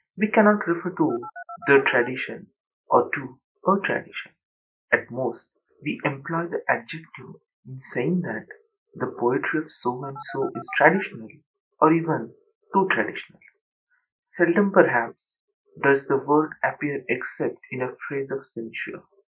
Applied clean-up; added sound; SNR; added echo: classical method Wiener filter.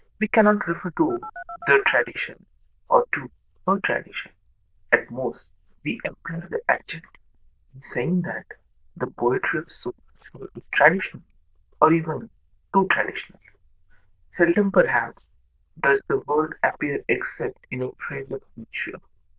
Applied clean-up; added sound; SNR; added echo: neural diffusion model UNIVERSE++.